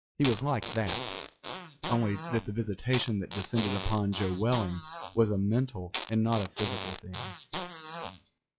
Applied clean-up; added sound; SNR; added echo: classical method log-MMSE.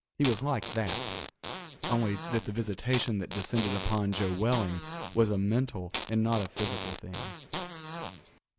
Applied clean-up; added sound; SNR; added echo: none; Fart; 7 dB; none.